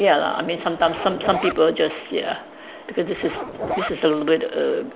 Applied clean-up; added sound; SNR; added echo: none; Zipper (clothing); 9 dB; none.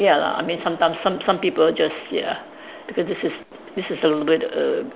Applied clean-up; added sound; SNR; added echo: none; none; none; none.